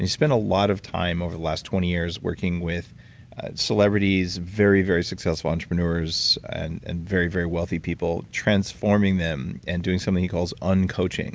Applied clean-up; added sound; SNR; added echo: none; none; none; none.